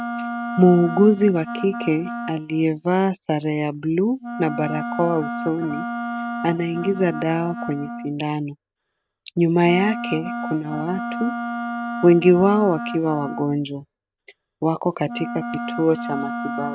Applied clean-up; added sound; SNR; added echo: neural mask model RNNoise.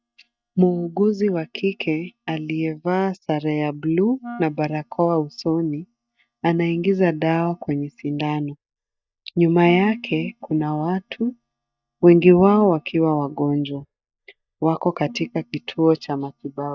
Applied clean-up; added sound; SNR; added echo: neural mask model DeepFilterNet 3.